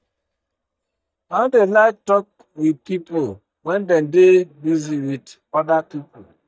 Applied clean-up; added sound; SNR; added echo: neural mask model DeepFilterNet 3.